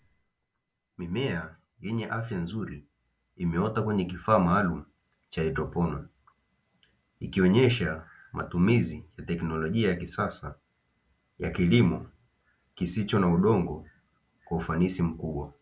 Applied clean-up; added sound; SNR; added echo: none; none; none; none.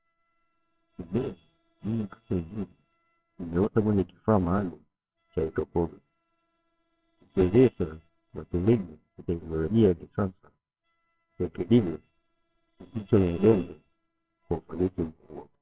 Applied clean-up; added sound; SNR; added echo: neural separator model SepFormer WHAMR!.